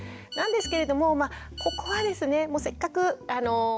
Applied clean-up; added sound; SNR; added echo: none; Telephone; 13 dB; none.